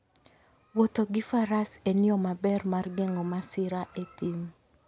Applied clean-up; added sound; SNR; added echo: none; none; none; none.